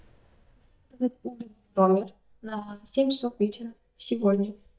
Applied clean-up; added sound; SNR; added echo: neural mask model DeepFilterNet 3.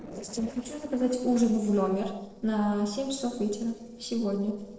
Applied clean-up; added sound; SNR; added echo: neural separator model SepFormer DNS4.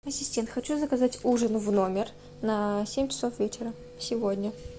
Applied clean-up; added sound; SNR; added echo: none; none; none; none.